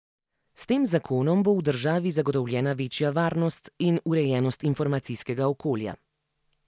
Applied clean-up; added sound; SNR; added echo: none; none; none; none.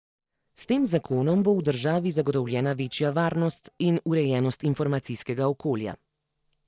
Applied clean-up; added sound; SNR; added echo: neural separator model SepFormer DNS4.